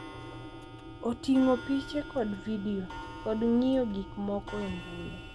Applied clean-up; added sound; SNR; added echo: none; Engine + Clock; 12 dB; none.